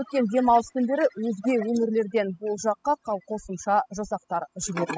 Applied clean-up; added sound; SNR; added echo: classical method spectral subtraction.